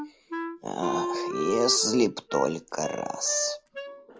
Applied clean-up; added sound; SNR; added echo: none; Wind instrument, woodwind instrument; 5 dB; none.